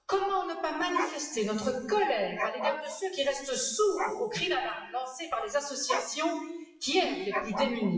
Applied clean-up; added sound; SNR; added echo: classical method WPE with log-MMSE.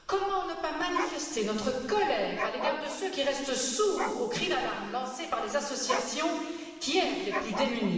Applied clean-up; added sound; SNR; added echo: none; Dog; 9 dB; reverberation time 1.7 s.